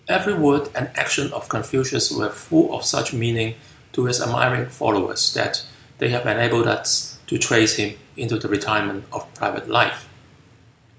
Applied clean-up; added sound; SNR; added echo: none; none; none; none.